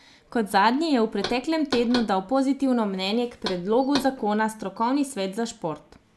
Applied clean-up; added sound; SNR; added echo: none; Knock; 13 dB; none.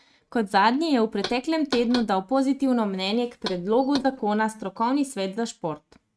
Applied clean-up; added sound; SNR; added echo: neural mask model RNNoise.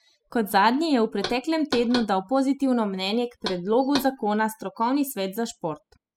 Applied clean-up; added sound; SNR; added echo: classical method spectral subtraction.